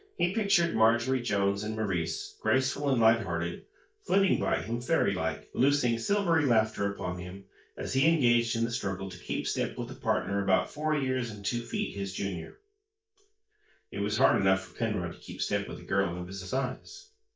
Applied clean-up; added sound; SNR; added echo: neural mask model DeepFilterNet 3.